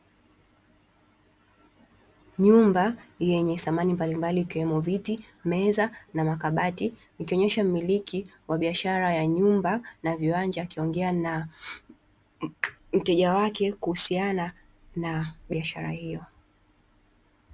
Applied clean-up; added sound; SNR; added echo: none; none; none; none.